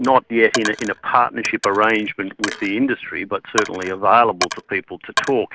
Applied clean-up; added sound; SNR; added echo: none; Coin (dropping); 10 dB; none.